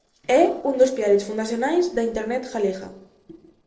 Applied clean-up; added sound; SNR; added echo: neural separator model SepFormer DNS4.